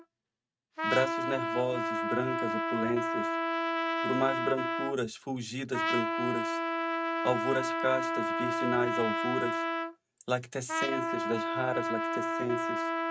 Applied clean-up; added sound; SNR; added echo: neural mask model RNNoise.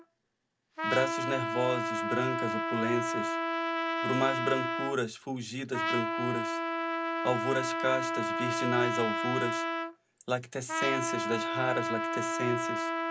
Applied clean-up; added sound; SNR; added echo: none; Trumpet; -1 dB; none.